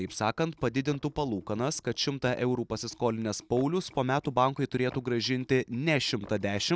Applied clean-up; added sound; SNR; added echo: none; none; none; none.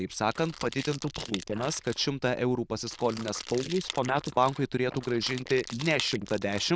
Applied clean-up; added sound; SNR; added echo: neural diffusion model UNIVERSE++.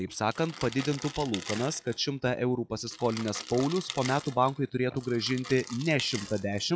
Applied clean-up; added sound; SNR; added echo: classical method log-MMSE.